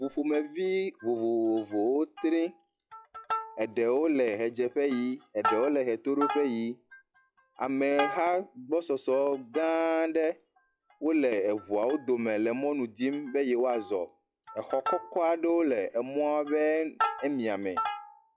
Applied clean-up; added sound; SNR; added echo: classical method log-MMSE.